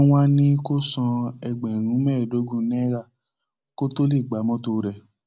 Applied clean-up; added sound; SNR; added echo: none; none; none; none.